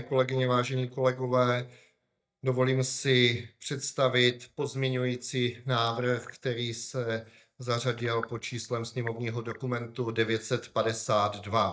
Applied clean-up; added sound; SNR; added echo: neural mask model DeepFilterNet 3.